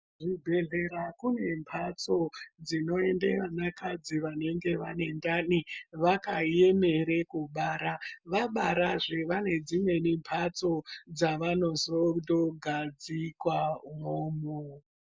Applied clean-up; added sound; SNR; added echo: none; none; none; none.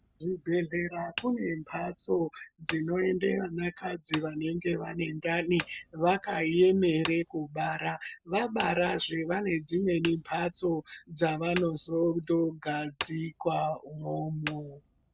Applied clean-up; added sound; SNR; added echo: none; Hammer; 15 dB; none.